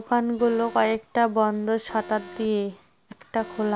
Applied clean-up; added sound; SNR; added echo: none; Alarm; 20 dB; none.